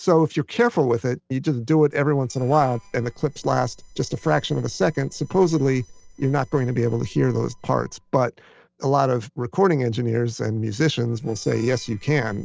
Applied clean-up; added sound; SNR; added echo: neural separator model SepFormer DNS4.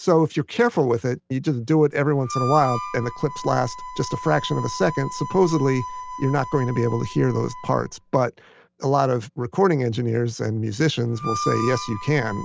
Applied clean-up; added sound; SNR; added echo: none; Harmonica; 12 dB; none.